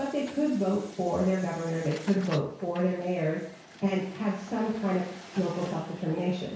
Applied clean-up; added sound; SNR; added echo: none; Truck; 18 dB; reverberation time 0.6 s.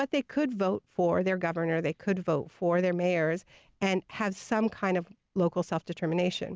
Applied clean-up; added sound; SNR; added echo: none; none; none; none.